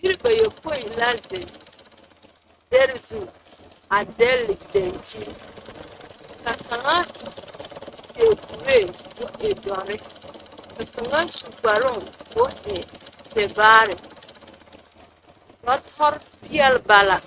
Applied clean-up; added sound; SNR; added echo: neural mask model RNNoise.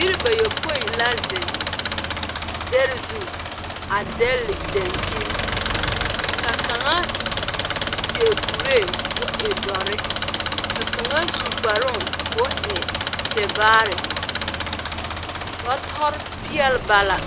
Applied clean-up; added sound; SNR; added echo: none; Engine; 1 dB; none.